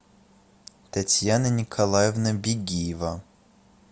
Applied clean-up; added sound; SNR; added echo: none; none; none; none.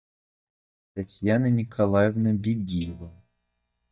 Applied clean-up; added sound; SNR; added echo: neural mask model DeepFilterNet 3.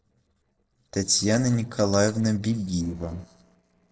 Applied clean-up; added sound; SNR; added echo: neural separator model SepFormer DNS4.